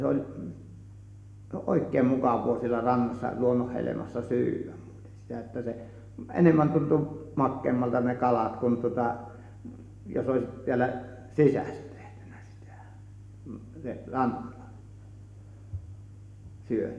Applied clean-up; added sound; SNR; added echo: none; none; none; reverberation time 0.8 s.